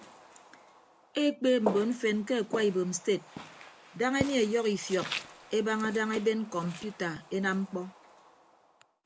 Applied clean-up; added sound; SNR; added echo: none; Walk, footsteps; 11 dB; none.